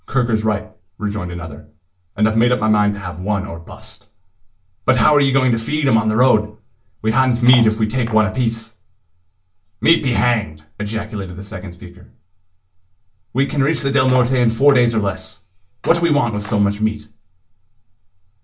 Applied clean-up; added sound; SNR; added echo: none; Cutlery, silverware; 16 dB; reverberation time 0.2 s.